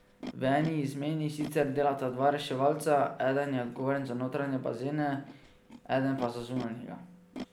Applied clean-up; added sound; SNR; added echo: none; Animal; 17 dB; none.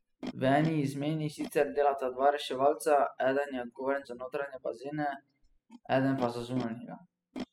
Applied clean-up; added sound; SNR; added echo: classical method spectral subtraction.